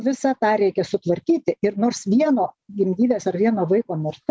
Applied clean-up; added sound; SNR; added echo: none; none; none; none.